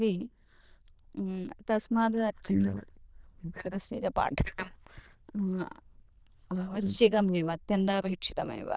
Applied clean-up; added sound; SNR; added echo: neural diffusion model UNIVERSE++.